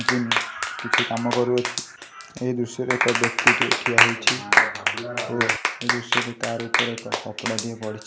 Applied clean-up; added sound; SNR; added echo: none; Clapping; -4 dB; none.